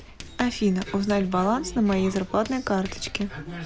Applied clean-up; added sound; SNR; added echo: none; Writing; 17 dB; none.